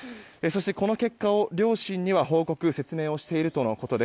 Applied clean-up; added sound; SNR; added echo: none; none; none; none.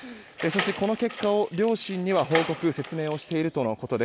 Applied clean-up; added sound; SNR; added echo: none; Door; 9 dB; none.